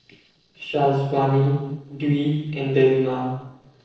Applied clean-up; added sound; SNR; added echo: neural separator model SepFormer DNS4.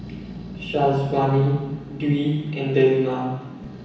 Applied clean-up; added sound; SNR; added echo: none; Growling; 17 dB; reverberation time 1.1 s.